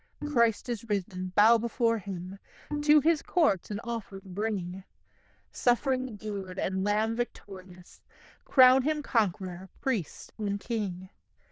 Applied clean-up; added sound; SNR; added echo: neural diffusion model UNIVERSE++.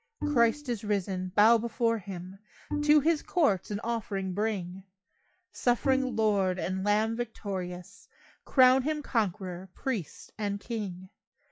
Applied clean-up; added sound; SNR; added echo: classical method log-MMSE.